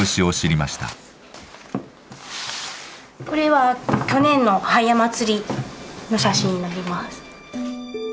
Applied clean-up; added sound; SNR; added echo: none; none; none; none.